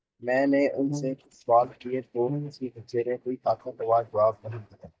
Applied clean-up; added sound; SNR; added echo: neural mask model DeepFilterNet 3.